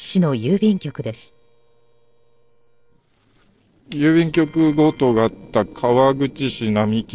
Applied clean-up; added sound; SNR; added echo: neural separator model SepFormer DNS4.